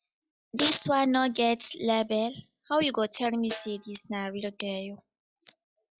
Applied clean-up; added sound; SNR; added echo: classical method log-MMSE.